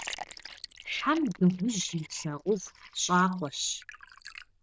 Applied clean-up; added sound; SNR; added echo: neural diffusion model UNIVERSE++.